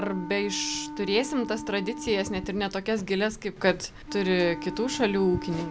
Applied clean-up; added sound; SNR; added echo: none; Wind instrument, woodwind instrument; 11 dB; none.